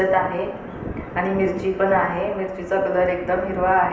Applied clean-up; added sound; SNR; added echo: none; Thunder; 13 dB; reverberation time 0.9 s.